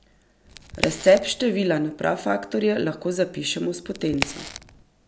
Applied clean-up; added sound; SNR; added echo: none; Crack; 9 dB; none.